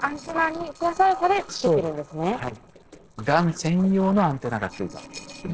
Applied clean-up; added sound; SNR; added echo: neural separator model SepFormer DNS4.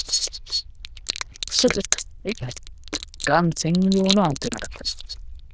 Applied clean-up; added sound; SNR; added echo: neural diffusion model UNIVERSE++.